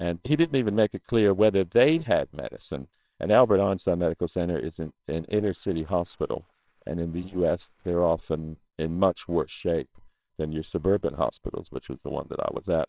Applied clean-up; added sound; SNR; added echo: neural separator model SepFormer WHAMR!.